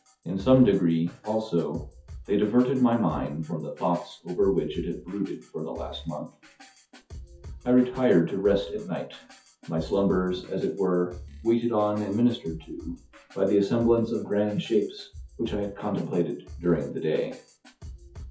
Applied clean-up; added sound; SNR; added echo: classical method WPE with log-MMSE.